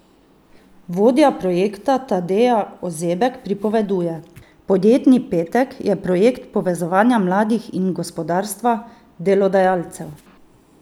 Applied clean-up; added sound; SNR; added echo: none; none; none; none.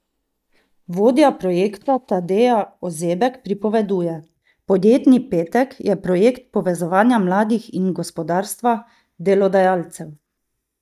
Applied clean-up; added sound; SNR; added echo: neural mask model DeepFilterNet 3.